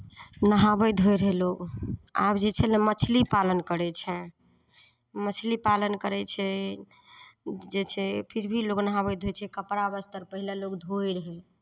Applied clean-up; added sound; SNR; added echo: none; none; none; none.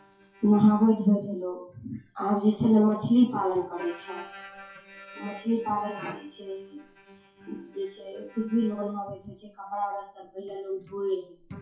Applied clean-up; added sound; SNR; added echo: classical method WPE with log-MMSE.